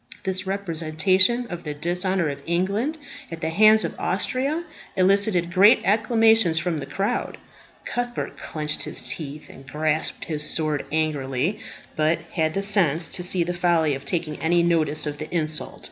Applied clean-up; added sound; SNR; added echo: none; none; none; none.